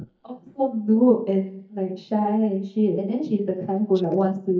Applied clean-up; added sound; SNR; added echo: neural mask model DeepFilterNet 3.